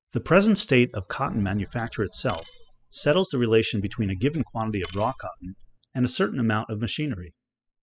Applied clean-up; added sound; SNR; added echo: classical method spectral subtraction.